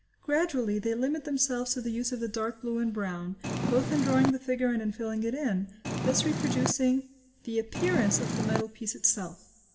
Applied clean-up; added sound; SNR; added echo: none; Purr; 0 dB; reverberation time 0.7 s.